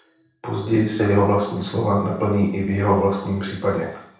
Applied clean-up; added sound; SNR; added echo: none; none; none; reverberation time 0.7 s.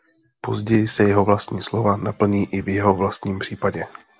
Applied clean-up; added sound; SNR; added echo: none; none; none; none.